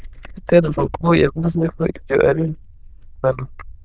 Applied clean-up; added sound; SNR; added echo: neural diffusion model UNIVERSE++.